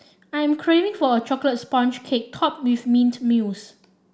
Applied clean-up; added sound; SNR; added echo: none; none; none; none.